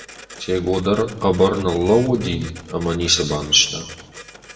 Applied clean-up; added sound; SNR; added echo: none; Printer; 19 dB; reverberation time 0.9 s.